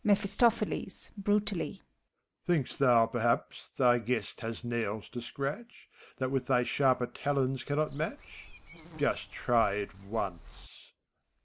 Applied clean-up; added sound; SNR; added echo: none; Walk, footsteps / Insect; 17 dB; none.